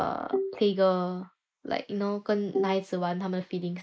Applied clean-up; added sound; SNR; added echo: neural mask model Resemble Enhance denoiser.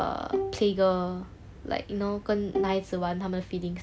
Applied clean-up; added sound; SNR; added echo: none; Bowed string instrument; 6 dB; none.